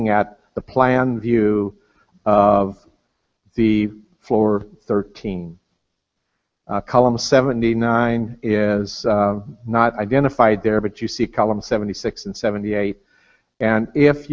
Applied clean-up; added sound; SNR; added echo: none; none; none; none.